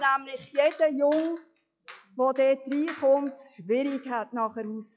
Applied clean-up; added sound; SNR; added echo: classical method log-MMSE.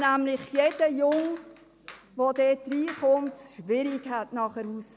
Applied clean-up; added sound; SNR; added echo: none; Chink, clink; 14 dB; none.